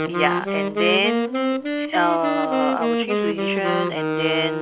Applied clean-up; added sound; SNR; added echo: none; Wind instrument, woodwind instrument; -1 dB; none.